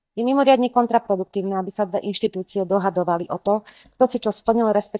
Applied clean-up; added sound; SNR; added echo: neural mask model DeepFilterNet 3.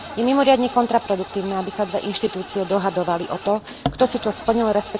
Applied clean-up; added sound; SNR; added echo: none; Engine starting / Car; 15 dB; none.